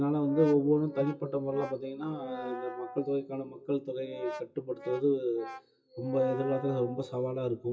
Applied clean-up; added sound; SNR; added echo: classical method WPE with log-MMSE.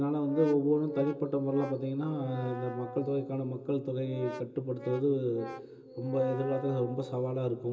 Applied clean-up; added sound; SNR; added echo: none; Brass instrument; 14 dB; reverberation time 0.2 s.